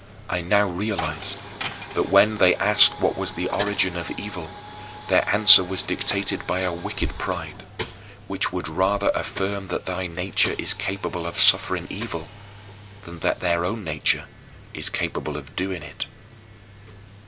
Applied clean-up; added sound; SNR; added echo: none; Coin (dropping); 13 dB; none.